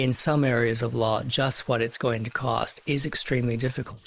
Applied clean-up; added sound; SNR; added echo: neural mask model Resemble Enhance denoiser.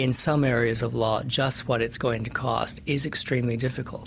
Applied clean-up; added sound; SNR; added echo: none; none; none; none.